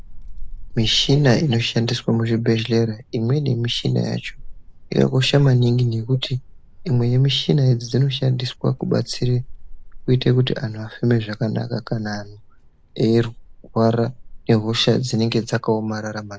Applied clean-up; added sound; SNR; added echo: none; Wind; 16 dB; none.